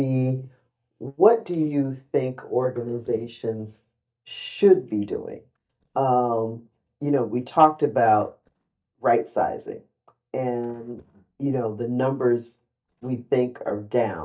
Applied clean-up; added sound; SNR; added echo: neural mask model DeepFilterNet 3.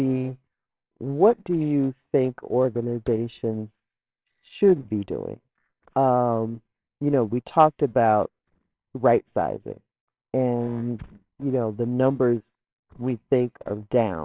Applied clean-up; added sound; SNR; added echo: neural separator model SepFormer WHAMR!.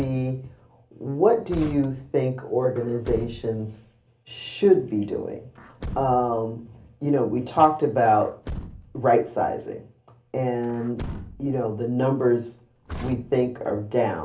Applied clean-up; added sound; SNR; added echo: none; Truck; 16 dB; reverberation time 0.3 s.